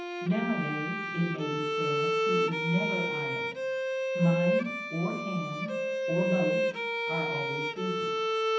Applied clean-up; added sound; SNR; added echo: none; Bowed string instrument; -2 dB; reverberation time 0.8 s.